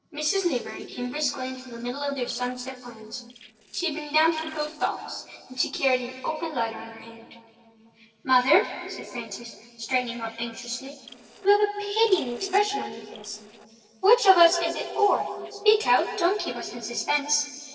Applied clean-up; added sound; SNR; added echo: neural separator model SepFormer DNS4.